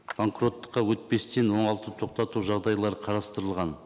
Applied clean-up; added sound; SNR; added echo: none; Clapping; 20 dB; none.